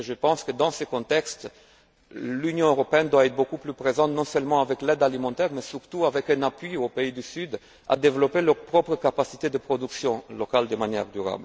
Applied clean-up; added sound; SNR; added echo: none; none; none; none.